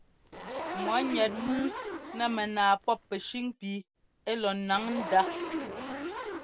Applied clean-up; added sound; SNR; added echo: none; Zipper (clothing); 7 dB; none.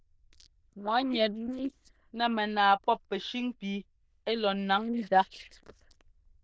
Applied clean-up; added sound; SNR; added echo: neural diffusion model UNIVERSE++.